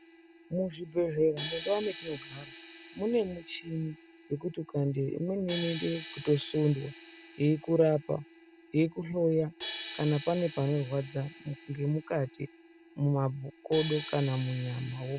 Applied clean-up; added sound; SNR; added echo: none; Crash cymbal; 15 dB; none.